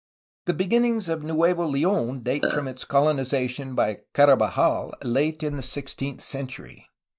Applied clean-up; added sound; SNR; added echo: neural mask model DeepFilterNet 3.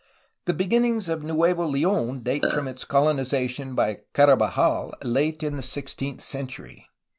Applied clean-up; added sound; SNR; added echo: none; Burping, eructation; 2 dB; none.